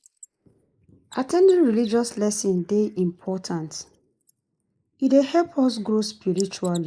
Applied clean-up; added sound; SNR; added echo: neural mask model Resemble Enhance denoiser.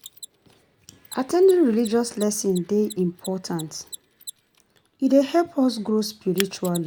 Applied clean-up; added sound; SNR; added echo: none; Mechanisms; 19 dB; none.